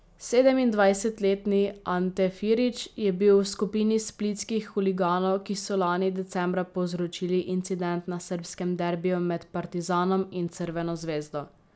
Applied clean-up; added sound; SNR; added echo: none; none; none; none.